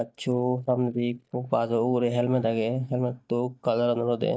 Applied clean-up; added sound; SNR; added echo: neural mask model DeepFilterNet 3.